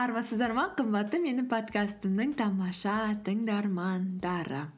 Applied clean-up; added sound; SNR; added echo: none; none; none; none.